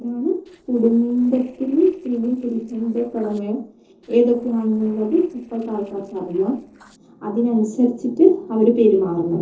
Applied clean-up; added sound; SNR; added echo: neural separator model SepFormer DNS4.